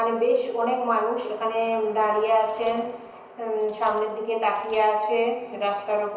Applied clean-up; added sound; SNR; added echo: none; Coin (dropping); 17 dB; reverberation time 0.9 s.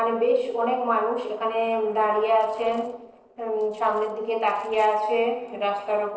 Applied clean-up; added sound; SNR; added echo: neural separator model SepFormer DNS4.